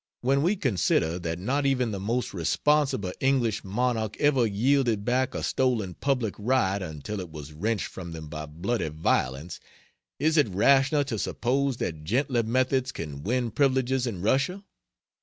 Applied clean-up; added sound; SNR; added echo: none; none; none; none.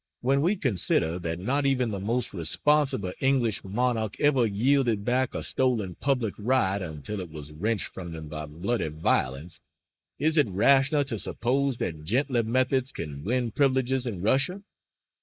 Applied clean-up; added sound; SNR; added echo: neural mask model Resemble Enhance denoiser.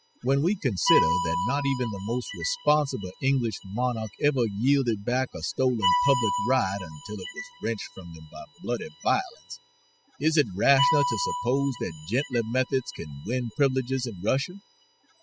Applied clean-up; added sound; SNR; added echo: classical method spectral subtraction.